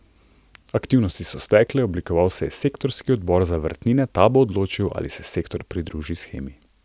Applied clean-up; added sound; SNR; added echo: none; none; none; none.